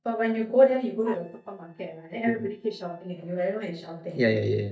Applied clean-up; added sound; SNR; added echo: neural mask model DeepFilterNet 3.